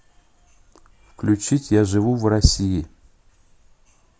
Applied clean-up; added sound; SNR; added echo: none; none; none; none.